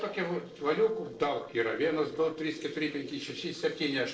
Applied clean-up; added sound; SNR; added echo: neural separator model SepFormer DNS4.